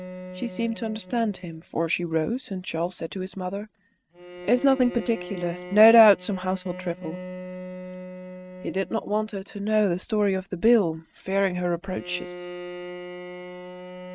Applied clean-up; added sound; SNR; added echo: neural mask model RNNoise.